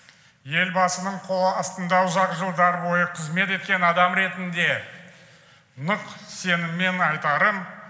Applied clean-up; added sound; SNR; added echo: none; none; none; reverberation time 3.0 s.